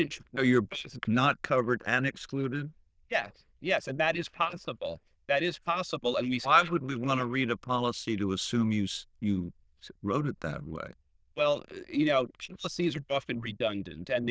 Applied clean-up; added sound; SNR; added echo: neural diffusion model UNIVERSE++.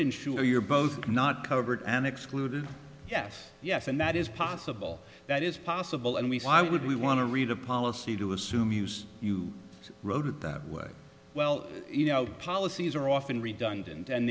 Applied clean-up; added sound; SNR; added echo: none; Bowed string instrument; 19 dB; none.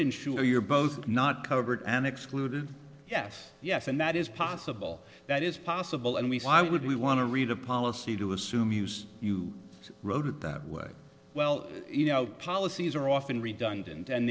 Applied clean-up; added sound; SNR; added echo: neural separator model SepFormer DNS4.